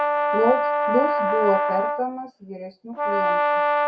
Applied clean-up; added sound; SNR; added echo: none; Brass instrument; -4 dB; none.